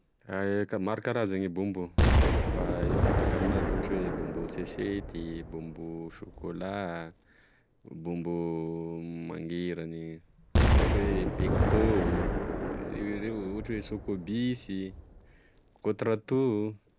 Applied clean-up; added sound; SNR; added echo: none; Explosion; -2 dB; none.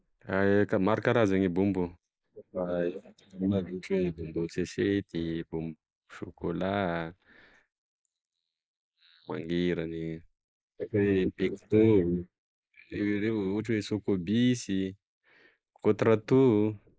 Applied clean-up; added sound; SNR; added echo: neural mask model Resemble Enhance denoiser.